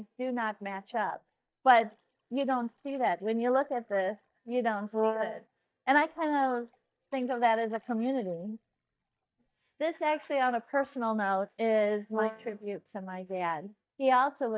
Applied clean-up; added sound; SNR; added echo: neural mask model DeepFilterNet 3.